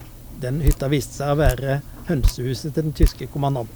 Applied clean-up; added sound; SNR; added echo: none; Drip; 0 dB; none.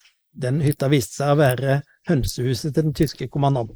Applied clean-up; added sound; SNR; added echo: neural mask model Resemble Enhance denoiser.